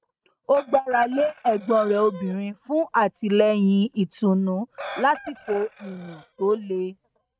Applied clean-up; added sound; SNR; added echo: neural mask model RNNoise.